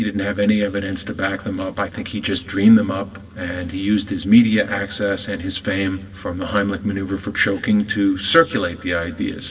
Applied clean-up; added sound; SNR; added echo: none; none; none; reverberation time 2.1 s.